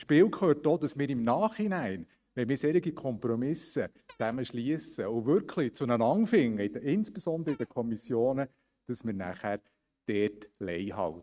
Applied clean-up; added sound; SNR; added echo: neural mask model RNNoise.